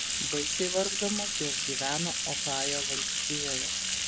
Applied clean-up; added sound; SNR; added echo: none; Bathtub (filling or washing); -5 dB; none.